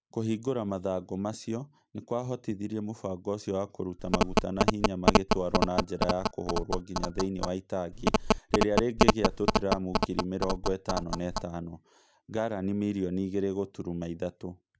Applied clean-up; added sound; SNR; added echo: none; Telephone; -4 dB; none.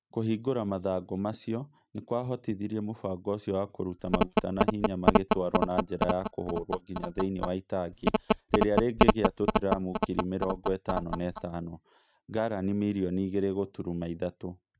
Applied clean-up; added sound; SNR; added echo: neural mask model RNNoise.